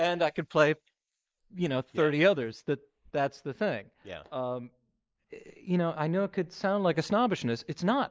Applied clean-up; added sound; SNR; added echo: neural mask model Resemble Enhance denoiser.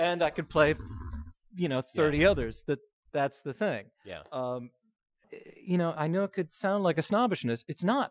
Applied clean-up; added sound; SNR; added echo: classical method Wiener filter.